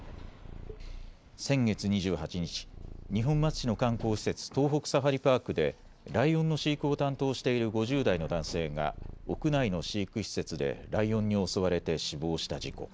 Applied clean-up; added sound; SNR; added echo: none; Purr; 16 dB; none.